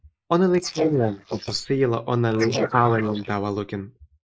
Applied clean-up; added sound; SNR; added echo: neural mask model Resemble Enhance denoiser.